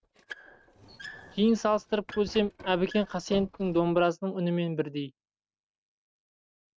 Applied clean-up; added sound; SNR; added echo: neural mask model RNNoise.